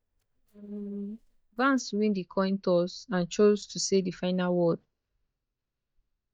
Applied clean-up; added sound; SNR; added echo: neural mask model DeepFilterNet 3.